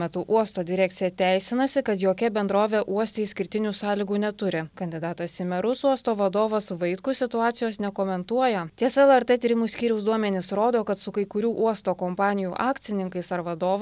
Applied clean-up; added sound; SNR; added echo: none; none; none; none.